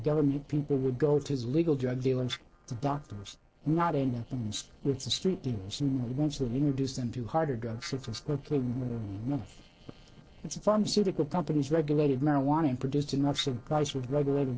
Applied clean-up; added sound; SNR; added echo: neural separator model SepFormer DNS4.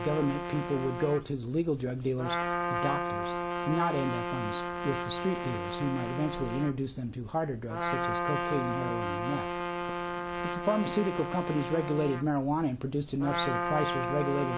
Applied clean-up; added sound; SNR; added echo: none; Trumpet; 3 dB; none.